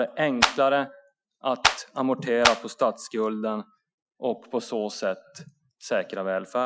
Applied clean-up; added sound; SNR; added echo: classical method Wiener filter.